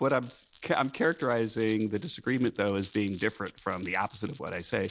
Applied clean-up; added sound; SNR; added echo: none; Glass; 16 dB; none.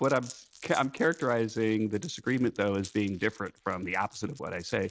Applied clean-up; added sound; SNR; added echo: neural mask model RNNoise.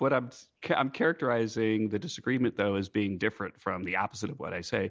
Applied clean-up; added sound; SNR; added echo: none; none; none; none.